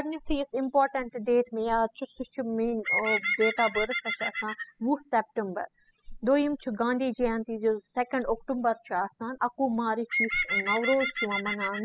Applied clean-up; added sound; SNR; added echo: classical method spectral subtraction.